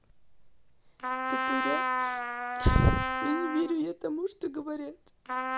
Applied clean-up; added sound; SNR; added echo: none; Trumpet; 2 dB; none.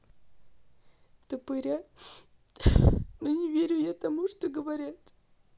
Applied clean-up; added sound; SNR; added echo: none; none; none; none.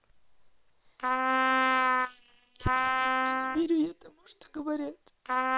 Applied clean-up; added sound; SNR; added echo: neural separator model SepFormer WHAM!.